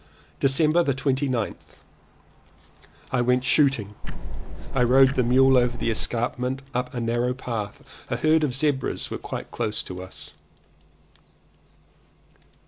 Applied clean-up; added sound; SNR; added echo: none; Tick-tock; -1 dB; none.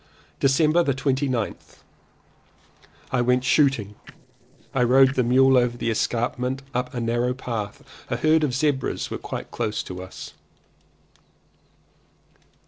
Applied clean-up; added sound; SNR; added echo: neural separator model SepFormer DNS4.